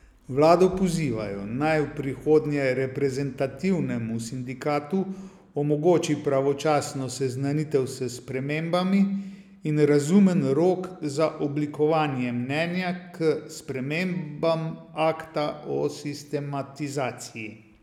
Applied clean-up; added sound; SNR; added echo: none; none; none; none.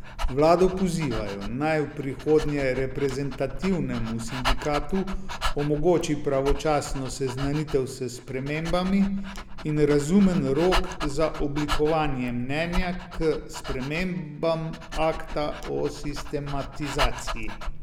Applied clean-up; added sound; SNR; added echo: none; Dog; 5 dB; none.